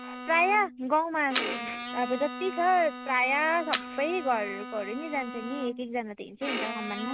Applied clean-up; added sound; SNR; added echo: none; Camera + Bowed string instrument; 8 dB; none.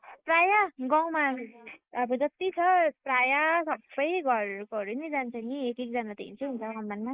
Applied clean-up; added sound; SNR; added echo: neural mask model Resemble Enhance denoiser.